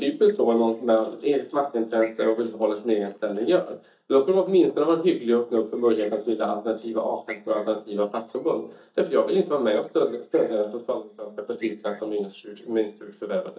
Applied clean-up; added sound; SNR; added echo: neural mask model DeepFilterNet 3.